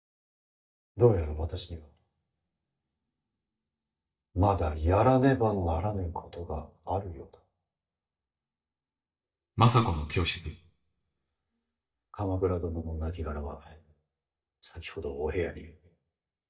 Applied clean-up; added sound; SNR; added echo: neural mask model DeepFilterNet 3.